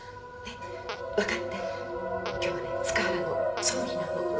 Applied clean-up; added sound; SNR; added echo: none; Fart; 16 dB; reverberation time 0.6 s.